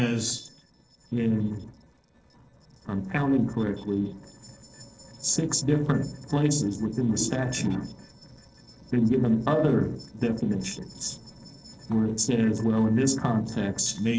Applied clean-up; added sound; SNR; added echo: neural separator model SepFormer DNS4.